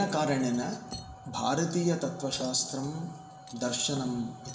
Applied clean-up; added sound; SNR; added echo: none; Cutlery, silverware; 17 dB; reverberation time 0.9 s.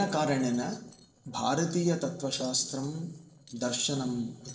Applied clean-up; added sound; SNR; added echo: neural separator model SepFormer DNS4.